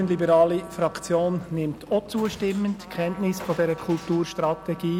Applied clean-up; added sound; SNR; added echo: none; Train + Trumpet; 19 dB; none.